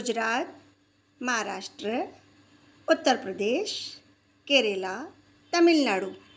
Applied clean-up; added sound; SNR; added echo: none; none; none; none.